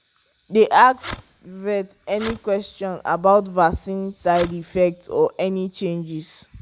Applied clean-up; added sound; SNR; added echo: none; Fireworks; 16 dB; none.